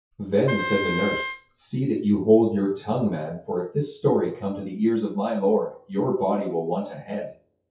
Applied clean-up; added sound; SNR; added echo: classical method WPE with log-MMSE.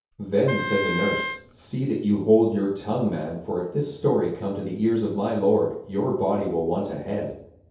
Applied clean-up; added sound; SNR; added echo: none; Wind instrument, woodwind instrument; 8 dB; reverberation time 0.7 s.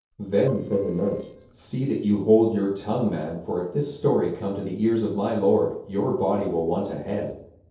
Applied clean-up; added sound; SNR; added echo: neural separator model SepFormer DNS4.